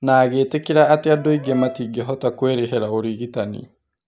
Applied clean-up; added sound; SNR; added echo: none; Brass instrument; 17 dB; none.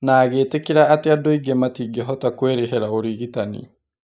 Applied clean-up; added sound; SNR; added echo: neural mask model Resemble Enhance denoiser.